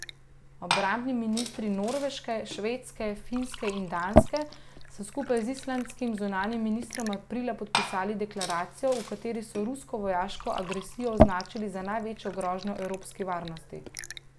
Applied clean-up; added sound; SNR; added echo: none; Liquid; 1 dB; none.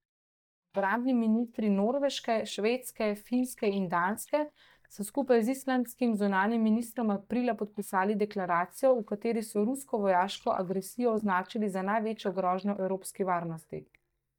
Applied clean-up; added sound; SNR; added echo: neural mask model DeepFilterNet 3.